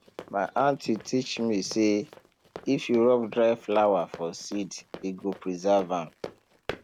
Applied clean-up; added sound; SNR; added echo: none; Run; 18 dB; none.